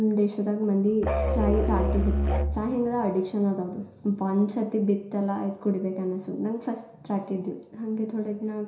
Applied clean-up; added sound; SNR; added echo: none; Musical instrument; -2 dB; reverberation time 0.7 s.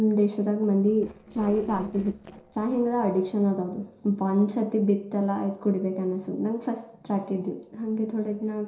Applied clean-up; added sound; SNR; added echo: neural separator model SepFormer DNS4.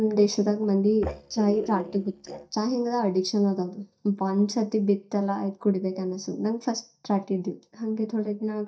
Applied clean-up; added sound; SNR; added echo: neural mask model DeepFilterNet 3.